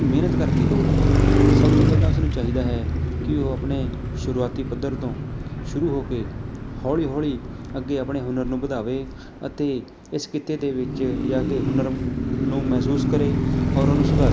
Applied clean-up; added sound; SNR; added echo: none; Car passing by; -4 dB; none.